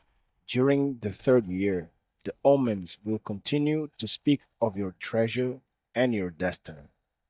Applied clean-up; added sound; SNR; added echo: neural mask model DeepFilterNet 3.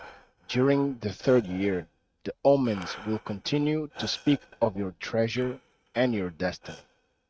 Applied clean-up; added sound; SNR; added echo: neural mask model RNNoise.